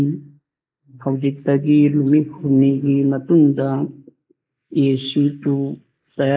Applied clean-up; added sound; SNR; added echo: neural mask model Resemble Enhance denoiser.